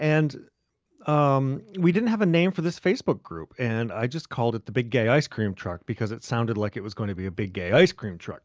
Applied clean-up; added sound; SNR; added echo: none; none; none; none.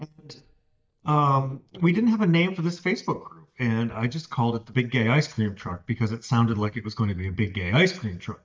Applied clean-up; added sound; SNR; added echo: neural mask model DeepFilterNet 3.